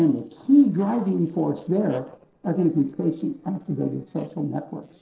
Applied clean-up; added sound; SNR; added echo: neural separator model SepFormer DNS4.